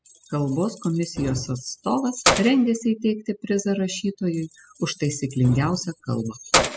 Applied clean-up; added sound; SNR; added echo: classical method spectral subtraction.